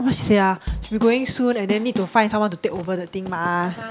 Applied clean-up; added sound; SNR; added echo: none; Drum / Drum kit; 10 dB; none.